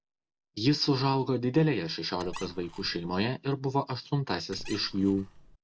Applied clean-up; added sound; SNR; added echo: none; Squeak; 15 dB; none.